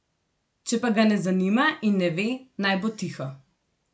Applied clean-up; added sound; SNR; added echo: none; none; none; none.